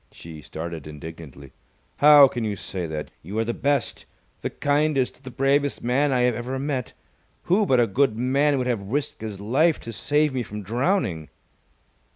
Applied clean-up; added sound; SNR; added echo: none; none; none; none.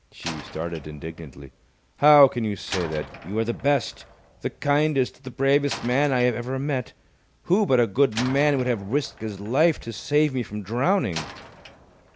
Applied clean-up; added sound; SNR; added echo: none; Slam; 17 dB; none.